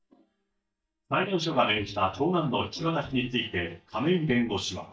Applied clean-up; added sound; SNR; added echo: neural mask model DeepFilterNet 3.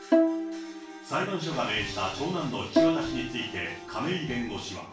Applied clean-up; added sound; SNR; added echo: none; Bowed string instrument; -3 dB; reverberation time 0.3 s.